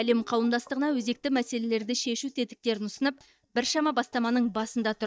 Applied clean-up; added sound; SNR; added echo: neural mask model DeepFilterNet 3.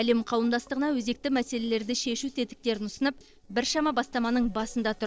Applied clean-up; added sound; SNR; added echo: neural separator model SepFormer DNS4.